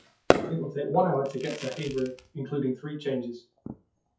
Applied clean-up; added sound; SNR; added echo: classical method WPE with log-MMSE.